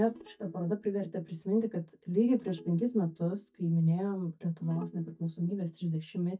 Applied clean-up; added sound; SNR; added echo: neural mask model DeepFilterNet 3.